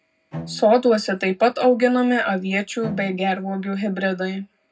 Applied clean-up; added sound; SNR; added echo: none; Bowed string instrument; 16 dB; reverberation time 0.3 s.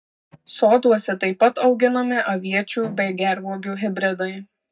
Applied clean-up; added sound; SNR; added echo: neural mask model DeepFilterNet 3.